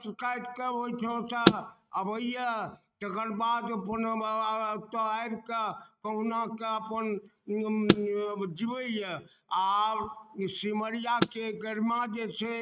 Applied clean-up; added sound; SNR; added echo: neural mask model RNNoise.